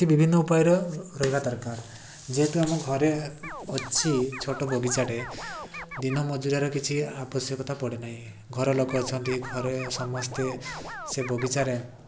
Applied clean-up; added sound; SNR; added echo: none; Scratching (performance technique); 12 dB; none.